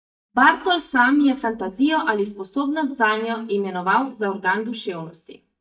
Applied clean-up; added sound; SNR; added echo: neural mask model DeepFilterNet 3.